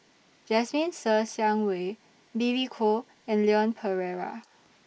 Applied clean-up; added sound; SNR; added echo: neural mask model Resemble Enhance denoiser.